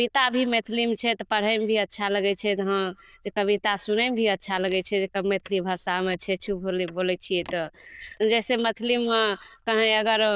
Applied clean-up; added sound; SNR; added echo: neural diffusion model UNIVERSE++.